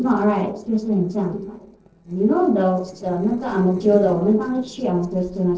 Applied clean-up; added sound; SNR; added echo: neural separator model SepFormer DNS4.